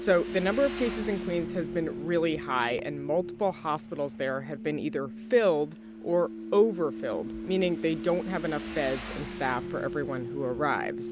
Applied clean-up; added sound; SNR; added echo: none; Motorcycle; 17 dB; none.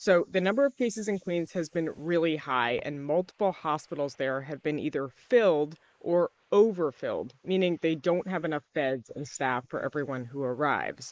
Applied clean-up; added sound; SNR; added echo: neural mask model Resemble Enhance denoiser.